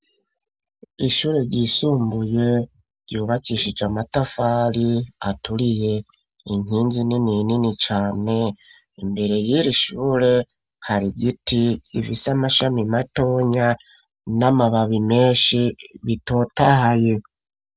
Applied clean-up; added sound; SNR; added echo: none; none; none; none.